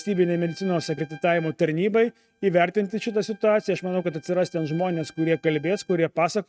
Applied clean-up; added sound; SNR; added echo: neural mask model RNNoise.